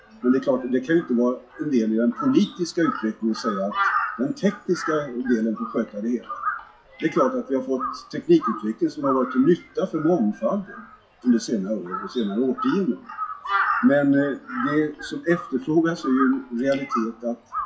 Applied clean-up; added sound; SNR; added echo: classical method WPE with log-MMSE.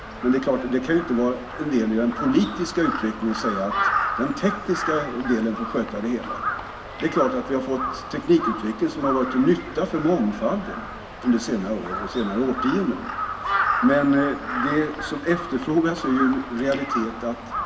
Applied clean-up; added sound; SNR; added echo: none; Crow; 6 dB; reverberation time 1.3 s.